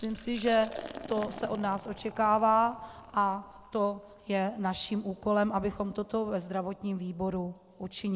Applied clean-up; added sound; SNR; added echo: none; Liquid; 17 dB; none.